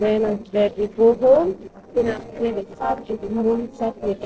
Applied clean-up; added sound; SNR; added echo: neural separator model SepFormer DNS4.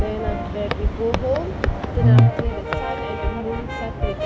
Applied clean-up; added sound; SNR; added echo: none; Brass instrument + Walk, footsteps; 9 dB; none.